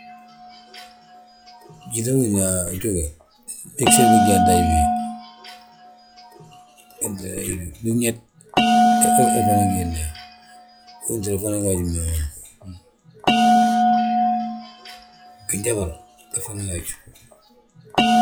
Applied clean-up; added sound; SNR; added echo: classical method log-MMSE.